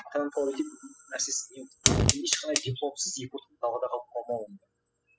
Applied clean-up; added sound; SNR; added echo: classical method spectral subtraction.